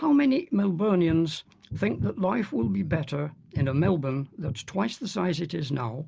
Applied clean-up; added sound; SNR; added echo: none; Bass guitar; 9 dB; none.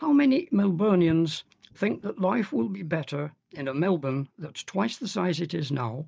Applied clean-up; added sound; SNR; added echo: neural mask model DeepFilterNet 3.